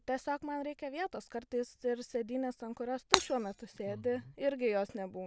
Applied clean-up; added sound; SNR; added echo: none; Shatter; -3 dB; none.